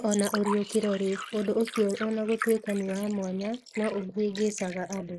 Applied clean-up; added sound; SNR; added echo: neural mask model Resemble Enhance denoiser.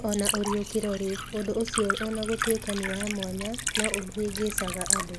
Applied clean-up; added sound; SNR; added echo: none; Liquid; 1 dB; none.